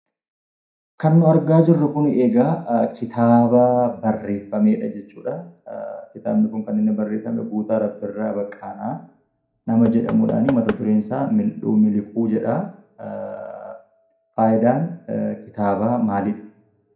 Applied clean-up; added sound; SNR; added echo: none; Knock / Wood; 13 dB; reverberation time 0.4 s.